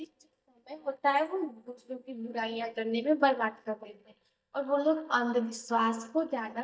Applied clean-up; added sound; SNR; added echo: neural mask model DeepFilterNet 3.